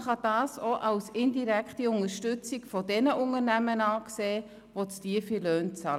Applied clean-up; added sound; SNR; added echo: none; none; none; none.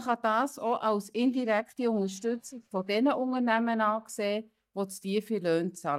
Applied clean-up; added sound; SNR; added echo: neural mask model DeepFilterNet 3.